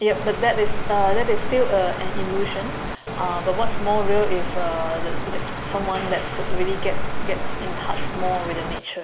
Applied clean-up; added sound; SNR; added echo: none; Cricket; -2 dB; none.